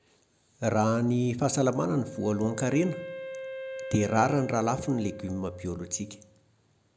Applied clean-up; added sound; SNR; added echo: none; Wind instrument, woodwind instrument; 13 dB; none.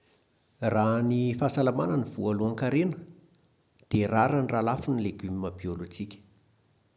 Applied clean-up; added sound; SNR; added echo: none; none; none; none.